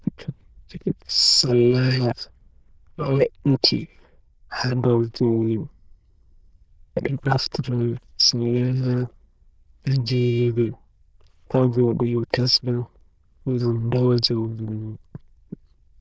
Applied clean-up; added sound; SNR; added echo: neural diffusion model UNIVERSE++.